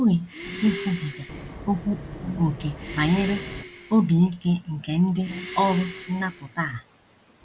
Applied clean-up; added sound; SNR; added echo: none; Wind + Breathing; 12 dB; none.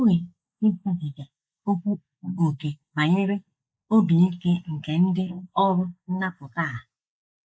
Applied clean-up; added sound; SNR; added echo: neural mask model Resemble Enhance denoiser.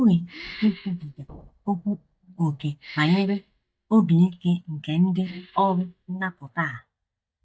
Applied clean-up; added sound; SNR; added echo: neural mask model DeepFilterNet 3.